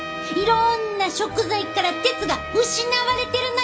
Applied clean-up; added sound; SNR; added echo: none; Trumpet; 11 dB; reverberation time 1.2 s.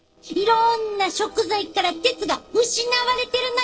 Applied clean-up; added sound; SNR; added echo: neural separator model SepFormer DNS4.